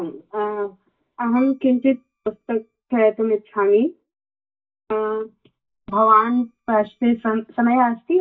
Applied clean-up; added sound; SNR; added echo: neural mask model DeepFilterNet 3.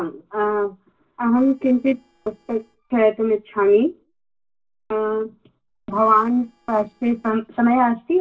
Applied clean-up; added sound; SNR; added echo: neural separator model SepFormer DNS4.